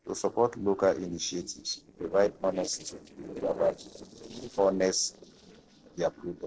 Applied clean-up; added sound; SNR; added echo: neural separator model SepFormer DNS4.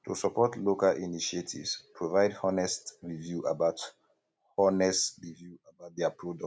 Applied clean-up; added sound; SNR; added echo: none; none; none; none.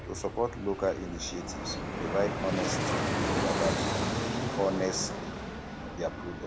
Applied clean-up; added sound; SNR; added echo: none; Fixed-wing aircraft, airplane; -2 dB; none.